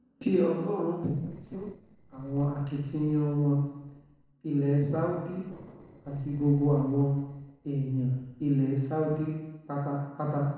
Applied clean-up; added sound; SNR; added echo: neural separator model SepFormer DNS4.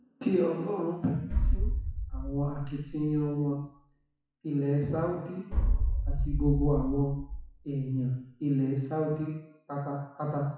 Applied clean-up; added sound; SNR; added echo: classical method WPE with log-MMSE.